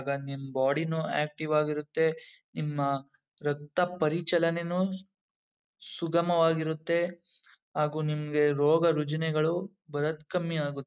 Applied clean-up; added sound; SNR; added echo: none; none; none; none.